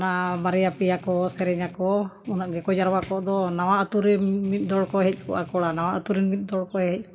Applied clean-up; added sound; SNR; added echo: neural mask model DeepFilterNet 3.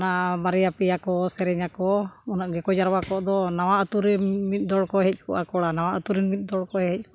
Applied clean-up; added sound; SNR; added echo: none; none; none; none.